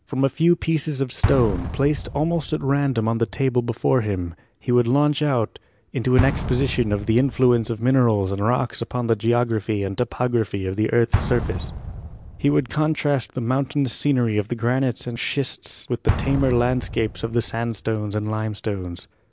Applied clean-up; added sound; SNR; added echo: none; Explosion; 10 dB; none.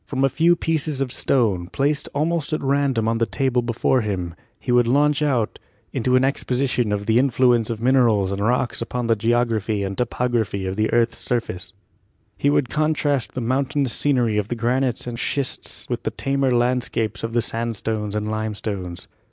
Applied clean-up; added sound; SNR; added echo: none; none; none; none.